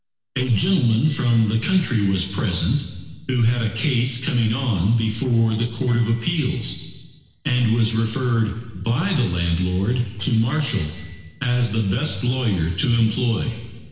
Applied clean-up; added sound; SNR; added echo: neural separator model SepFormer DNS4.